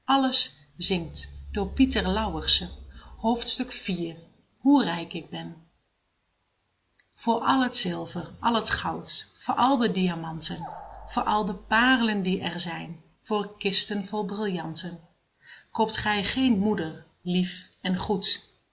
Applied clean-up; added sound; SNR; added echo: none; Animal; 20 dB; none.